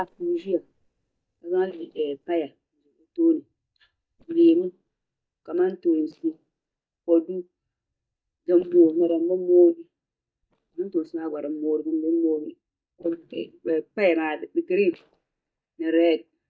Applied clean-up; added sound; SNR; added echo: neural mask model DeepFilterNet 3.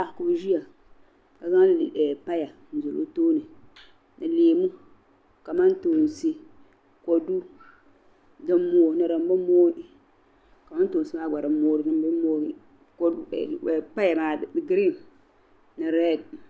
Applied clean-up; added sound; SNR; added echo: none; none; none; none.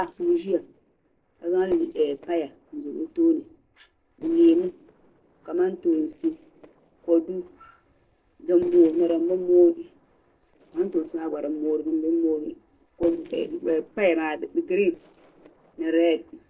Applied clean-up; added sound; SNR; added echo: neural separator model SepFormer DNS4.